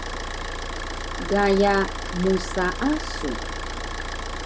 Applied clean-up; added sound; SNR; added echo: none; Idling / Car; 4 dB; none.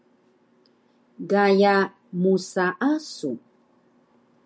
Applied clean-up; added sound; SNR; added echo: none; none; none; none.